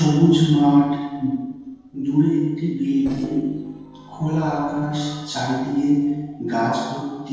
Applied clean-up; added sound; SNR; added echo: neural separator model SepFormer DNS4.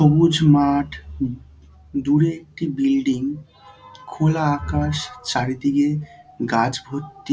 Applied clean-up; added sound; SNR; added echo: none; none; none; none.